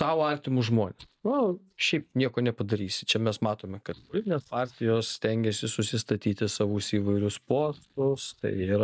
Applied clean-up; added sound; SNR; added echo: neural mask model DeepFilterNet 3.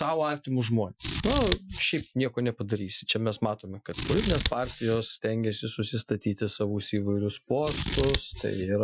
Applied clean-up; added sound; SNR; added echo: classical method Wiener filter.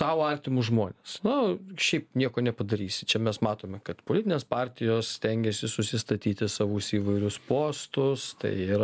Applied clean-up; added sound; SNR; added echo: none; none; none; none.